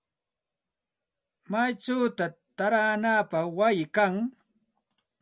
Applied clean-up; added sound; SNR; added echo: none; none; none; none.